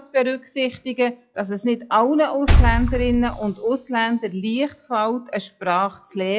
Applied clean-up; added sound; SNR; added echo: classical method log-MMSE.